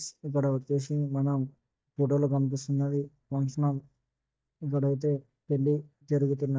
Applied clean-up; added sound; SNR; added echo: neural mask model DeepFilterNet 3.